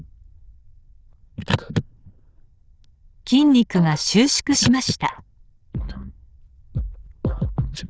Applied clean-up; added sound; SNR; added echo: neural diffusion model UNIVERSE++.